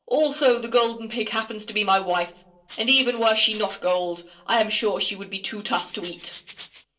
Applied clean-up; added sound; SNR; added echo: neural separator model SepFormer DNS4.